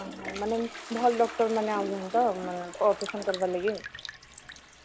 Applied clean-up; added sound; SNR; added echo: none; Drip + Toilet flush; 12 dB; none.